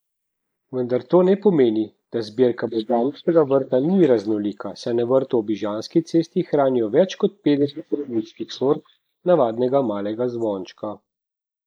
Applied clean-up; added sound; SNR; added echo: neural mask model Resemble Enhance denoiser.